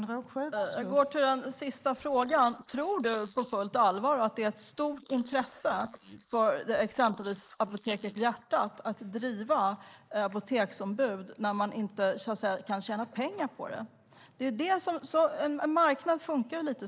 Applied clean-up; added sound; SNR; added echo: neural mask model Resemble Enhance denoiser.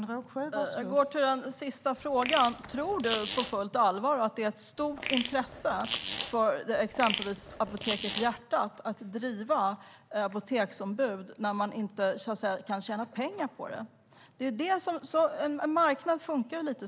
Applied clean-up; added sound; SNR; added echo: none; Fart; 7 dB; none.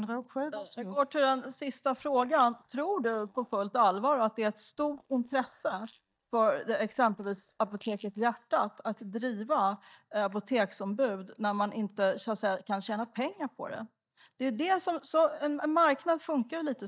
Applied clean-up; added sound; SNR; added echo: neural mask model DeepFilterNet 3.